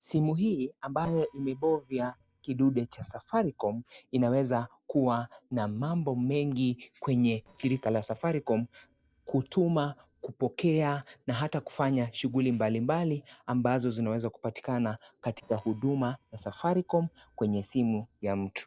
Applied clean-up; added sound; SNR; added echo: neural separator model SepFormer DNS4.